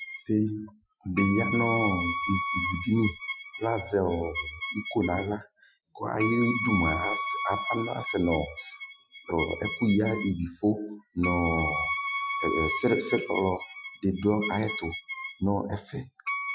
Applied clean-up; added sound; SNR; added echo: classical method Wiener filter.